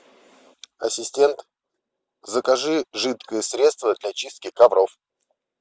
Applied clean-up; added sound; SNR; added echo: none; none; none; none.